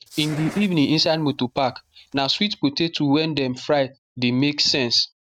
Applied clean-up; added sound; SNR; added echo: neural mask model RNNoise.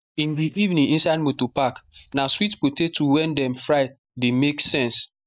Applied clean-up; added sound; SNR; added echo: neural mask model DeepFilterNet 3.